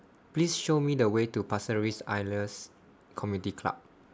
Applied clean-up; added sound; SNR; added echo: none; none; none; none.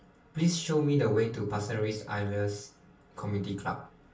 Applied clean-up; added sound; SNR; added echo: none; none; none; reverberation time 0.4 s.